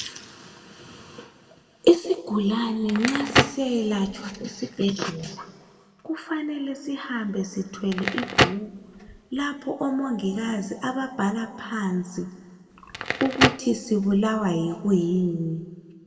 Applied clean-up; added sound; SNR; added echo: none; Crackle; 5 dB; reverberation time 1.3 s.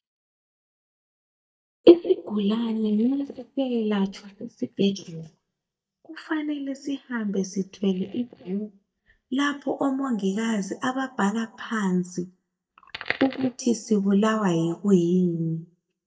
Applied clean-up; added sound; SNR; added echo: neural mask model DeepFilterNet 3.